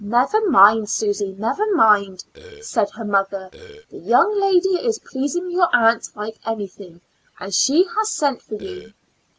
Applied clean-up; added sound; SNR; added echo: none; Burping, eructation; 17 dB; none.